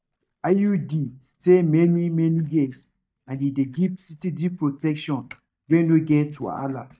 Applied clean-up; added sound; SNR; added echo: neural mask model DeepFilterNet 3.